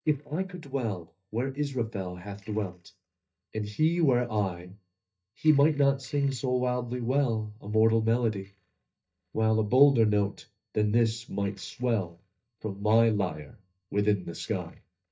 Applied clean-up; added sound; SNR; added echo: neural mask model DeepFilterNet 3.